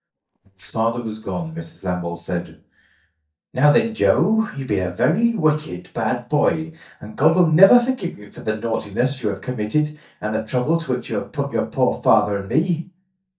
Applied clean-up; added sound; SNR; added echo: neural mask model DeepFilterNet 3.